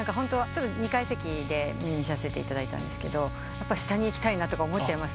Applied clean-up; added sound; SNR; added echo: none; Trumpet; 14 dB; none.